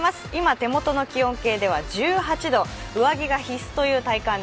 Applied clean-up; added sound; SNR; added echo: none; none; none; none.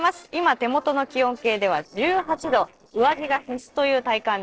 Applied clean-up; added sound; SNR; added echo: neural separator model SepFormer DNS4.